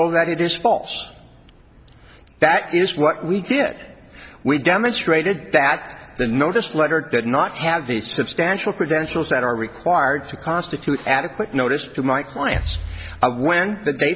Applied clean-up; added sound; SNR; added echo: none; none; none; none.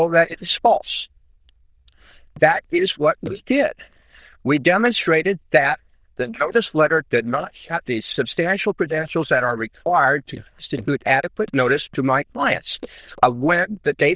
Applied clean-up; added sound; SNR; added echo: neural diffusion model UNIVERSE++.